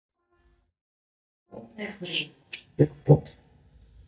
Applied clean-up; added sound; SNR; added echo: neural mask model DeepFilterNet 3.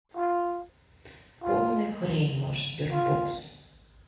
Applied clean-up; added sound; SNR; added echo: none; Brass instrument; -1 dB; reverberation time 1.1 s.